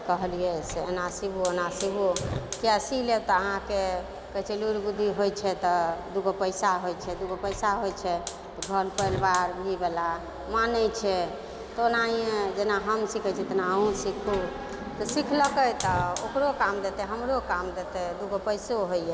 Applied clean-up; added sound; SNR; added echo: none; Hiss / Fire; 14 dB; none.